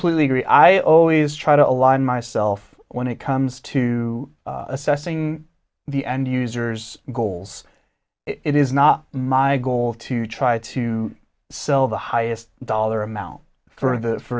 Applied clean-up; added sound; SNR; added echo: none; none; none; none.